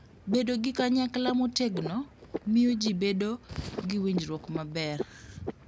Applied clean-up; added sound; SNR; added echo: none; Frog; 11 dB; none.